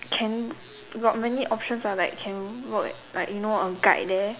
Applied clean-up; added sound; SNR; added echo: none; none; none; none.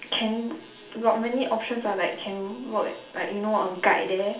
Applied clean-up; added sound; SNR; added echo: none; none; none; reverberation time 0.4 s.